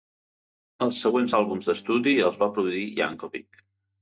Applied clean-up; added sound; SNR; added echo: neural mask model DeepFilterNet 3.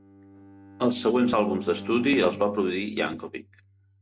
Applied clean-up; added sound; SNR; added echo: none; Bowed string instrument; 16 dB; none.